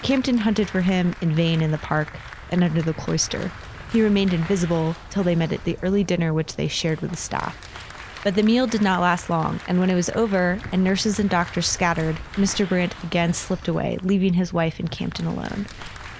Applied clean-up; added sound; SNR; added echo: none; Applause + Wind; 16 dB; none.